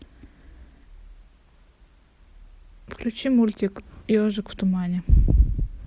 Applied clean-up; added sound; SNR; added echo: none; none; none; none.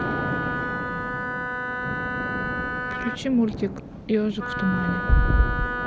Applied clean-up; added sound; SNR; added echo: none; Thunder + Wind instrument, woodwind instrument; 2 dB; none.